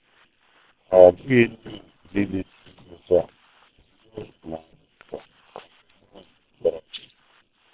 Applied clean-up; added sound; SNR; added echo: neural separator model SepFormer WHAM!.